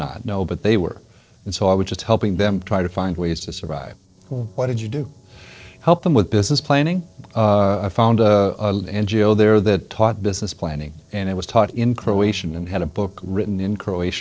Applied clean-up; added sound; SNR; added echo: neural separator model SepFormer DNS4.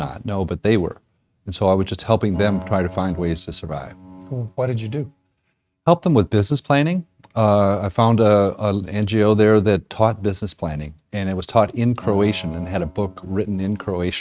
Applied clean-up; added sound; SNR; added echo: neural mask model RNNoise.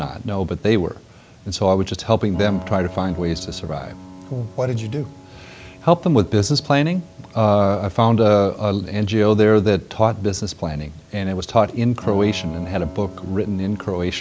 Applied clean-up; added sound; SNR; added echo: none; Piano; 20 dB; none.